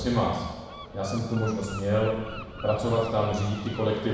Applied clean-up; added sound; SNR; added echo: none; Gull, seagull; 14 dB; reverberation time 1.1 s.